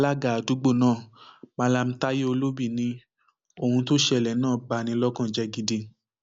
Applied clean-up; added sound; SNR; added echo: none; none; none; none.